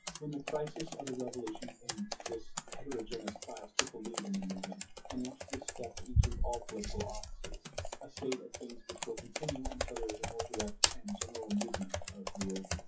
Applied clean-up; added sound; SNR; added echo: classical method WPE with log-MMSE.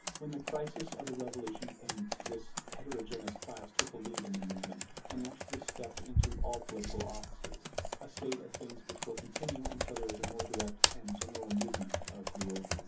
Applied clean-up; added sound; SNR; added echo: none; Computer keyboard; -3 dB; reverberation time 0.3 s.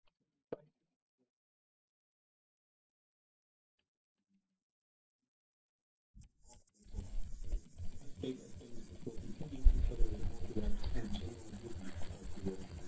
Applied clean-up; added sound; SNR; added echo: neural mask model DeepFilterNet 3.